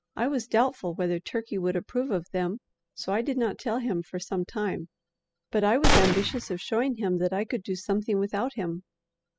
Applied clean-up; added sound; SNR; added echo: classical method spectral subtraction.